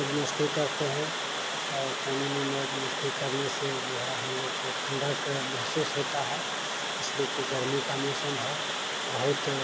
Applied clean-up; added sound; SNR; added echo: none; Water; -1 dB; none.